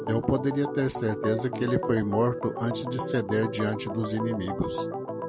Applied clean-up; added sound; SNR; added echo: none; Organ; 5 dB; none.